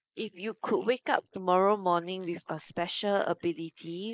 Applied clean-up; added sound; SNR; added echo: neural mask model Resemble Enhance denoiser.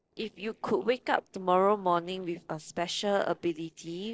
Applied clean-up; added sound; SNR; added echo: neural separator model SepFormer DNS4.